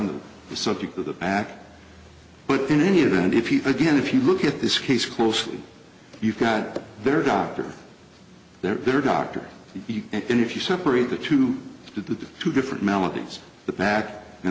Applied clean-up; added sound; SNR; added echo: none; none; none; none.